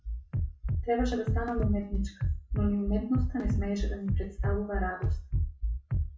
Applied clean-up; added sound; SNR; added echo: classical method WPE with log-MMSE.